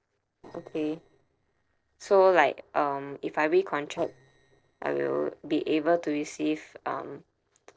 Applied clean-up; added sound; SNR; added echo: neural separator model SepFormer DNS4.